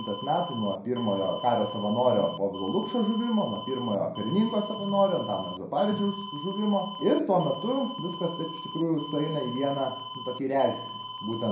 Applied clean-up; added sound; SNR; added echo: none; Alarm; 9 dB; reverberation time 0.5 s.